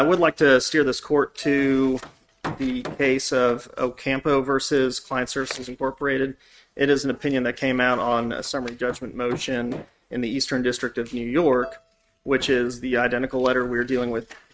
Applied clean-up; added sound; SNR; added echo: neural mask model RNNoise.